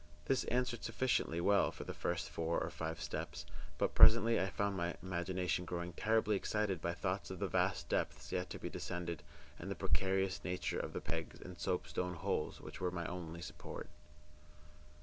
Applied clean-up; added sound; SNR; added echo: none; none; none; none.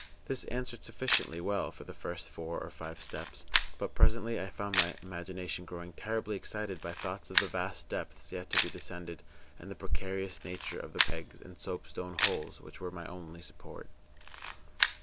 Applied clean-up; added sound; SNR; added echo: none; Camera; 5 dB; none.